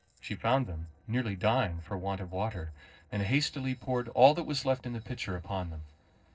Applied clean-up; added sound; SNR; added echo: neural separator model SepFormer DNS4.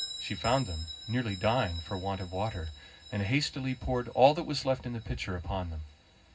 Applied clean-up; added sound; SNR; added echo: none; Bell; 15 dB; reverberation time 0.4 s.